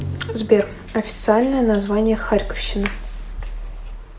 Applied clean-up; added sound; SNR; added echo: none; Drum; 17 dB; none.